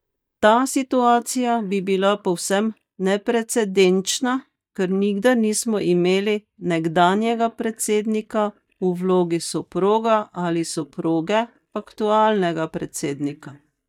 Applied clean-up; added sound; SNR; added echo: neural mask model DeepFilterNet 3.